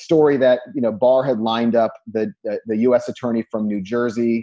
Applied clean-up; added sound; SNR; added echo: none; none; none; none.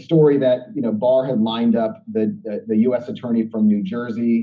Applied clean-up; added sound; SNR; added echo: none; none; none; reverberation time 0.4 s.